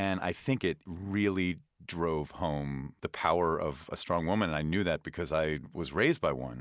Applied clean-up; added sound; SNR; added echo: none; none; none; none.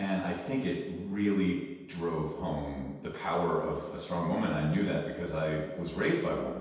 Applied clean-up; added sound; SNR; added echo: none; none; none; reverberation time 1.2 s.